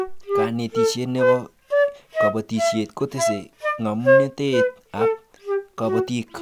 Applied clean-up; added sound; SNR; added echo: none; Wind instrument, woodwind instrument; -4 dB; none.